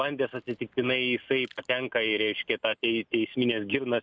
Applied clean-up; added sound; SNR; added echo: none; none; none; none.